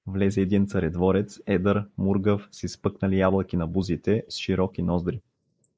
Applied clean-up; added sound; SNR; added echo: neural mask model Resemble Enhance denoiser.